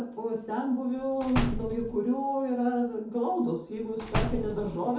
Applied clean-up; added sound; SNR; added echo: none; Slam; 3 dB; reverberation time 0.6 s.